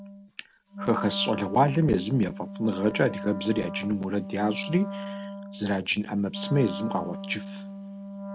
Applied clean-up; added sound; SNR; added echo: none; Wind instrument, woodwind instrument; 10 dB; none.